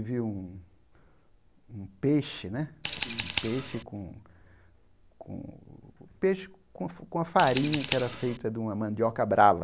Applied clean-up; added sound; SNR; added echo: none; Scissors; 12 dB; none.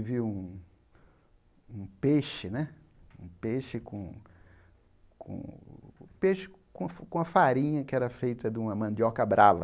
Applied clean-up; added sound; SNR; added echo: none; none; none; none.